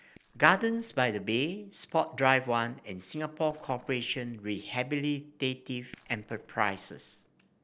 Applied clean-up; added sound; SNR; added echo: neural separator model SepFormer DNS4.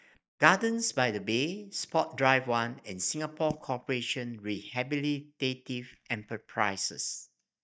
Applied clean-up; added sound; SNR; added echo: neural mask model DeepFilterNet 3.